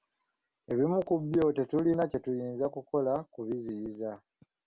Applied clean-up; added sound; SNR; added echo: none; none; none; none.